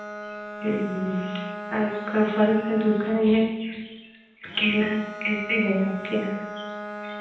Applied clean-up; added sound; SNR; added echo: none; Bowed string instrument; 11 dB; reverberation time 0.9 s.